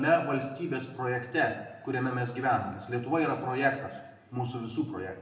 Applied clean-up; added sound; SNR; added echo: none; none; none; reverberation time 1.0 s.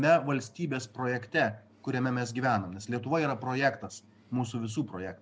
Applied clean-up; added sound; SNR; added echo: none; none; none; none.